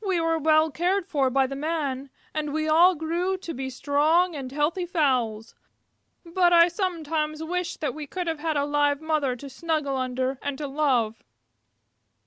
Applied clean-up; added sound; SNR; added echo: none; none; none; none.